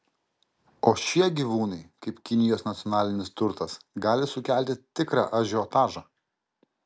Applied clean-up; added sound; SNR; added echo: none; none; none; none.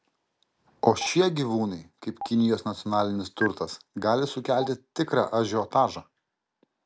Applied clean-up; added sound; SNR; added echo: none; Stream; 16 dB; none.